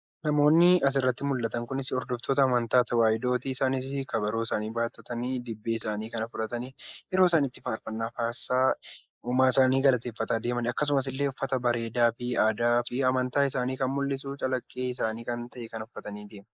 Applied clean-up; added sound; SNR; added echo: neural mask model Resemble Enhance denoiser.